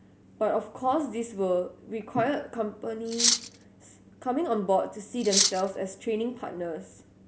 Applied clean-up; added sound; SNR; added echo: none; Cutlery, silverware; -3 dB; none.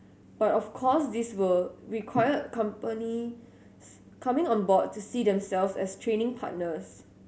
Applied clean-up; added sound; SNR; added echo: none; none; none; none.